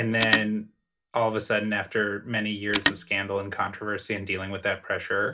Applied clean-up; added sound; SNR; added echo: none; Telephone; 7 dB; reverberation time 0.2 s.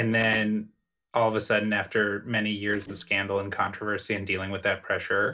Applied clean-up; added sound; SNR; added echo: neural separator model SepFormer DNS4.